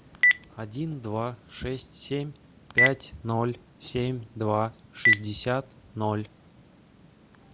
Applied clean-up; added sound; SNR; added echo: none; Telephone; -1 dB; none.